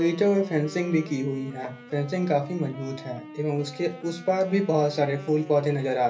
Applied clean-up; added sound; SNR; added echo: none; Wind instrument, woodwind instrument; 18 dB; reverberation time 0.3 s.